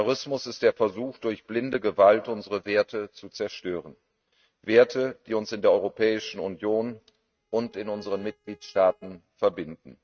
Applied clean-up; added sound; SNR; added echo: neural mask model RNNoise.